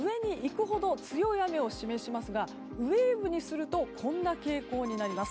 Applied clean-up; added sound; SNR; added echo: none; none; none; none.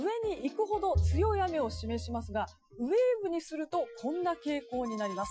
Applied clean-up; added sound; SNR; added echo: classical method Wiener filter.